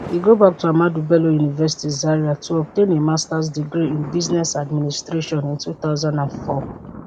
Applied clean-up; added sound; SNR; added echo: none; Thunder; 18 dB; none.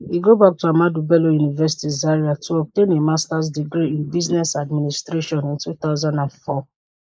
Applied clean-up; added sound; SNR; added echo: neural mask model Resemble Enhance denoiser.